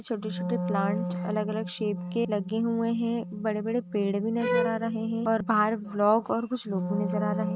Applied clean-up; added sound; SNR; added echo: neural mask model RNNoise.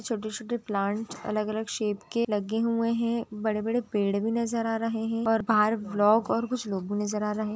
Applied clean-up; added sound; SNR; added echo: none; none; none; none.